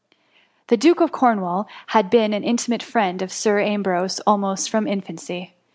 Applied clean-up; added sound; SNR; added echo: none; none; none; none.